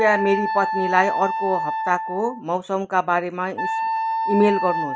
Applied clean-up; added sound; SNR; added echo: none; Wind instrument, woodwind instrument; 3 dB; none.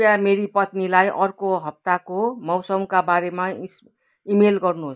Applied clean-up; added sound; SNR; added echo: neural mask model Resemble Enhance denoiser.